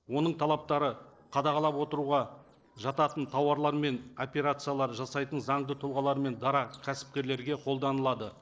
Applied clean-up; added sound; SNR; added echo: neural separator model SepFormer DNS4.